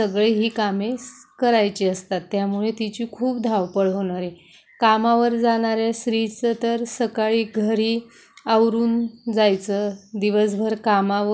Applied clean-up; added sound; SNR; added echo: none; none; none; none.